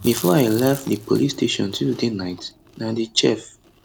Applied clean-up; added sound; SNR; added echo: none; Chewing, mastication; 17 dB; none.